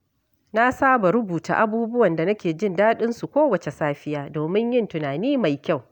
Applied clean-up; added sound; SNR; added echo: none; none; none; none.